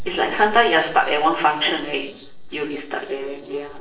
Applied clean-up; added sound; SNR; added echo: neural separator model SepFormer DNS4.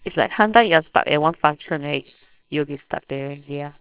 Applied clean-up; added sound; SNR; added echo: neural separator model SepFormer WHAMR!.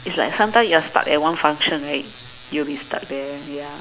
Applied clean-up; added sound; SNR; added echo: none; none; none; none.